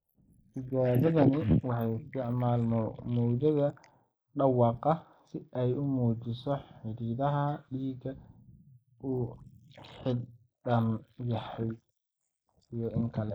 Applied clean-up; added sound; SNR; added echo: neural mask model Resemble Enhance denoiser.